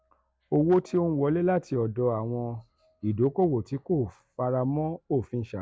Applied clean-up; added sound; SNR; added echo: none; none; none; none.